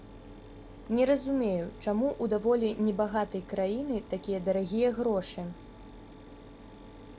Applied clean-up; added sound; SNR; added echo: none; Mechanisms; 17 dB; none.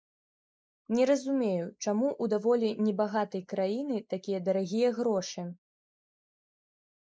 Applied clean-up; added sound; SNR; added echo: neural mask model Resemble Enhance denoiser.